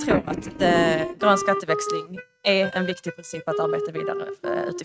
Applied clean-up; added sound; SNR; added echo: neural mask model RNNoise.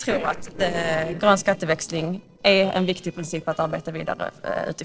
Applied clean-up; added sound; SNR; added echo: neural separator model SepFormer DNS4.